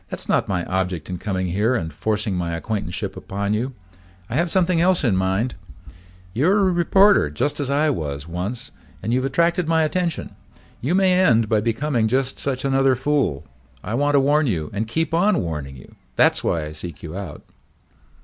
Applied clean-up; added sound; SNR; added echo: none; none; none; none.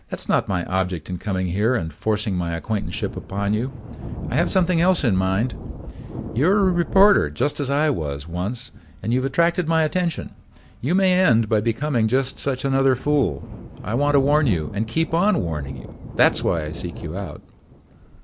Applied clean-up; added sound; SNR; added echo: none; Thunder; 14 dB; none.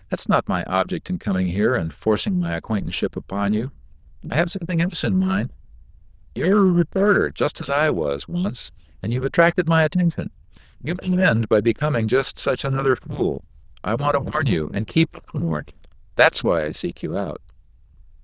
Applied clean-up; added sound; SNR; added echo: neural diffusion model UNIVERSE++.